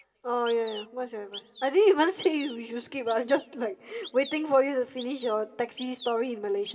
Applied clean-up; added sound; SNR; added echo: none; Bird vocalization, bird call, bird song; 19 dB; reverberation time 1.7 s.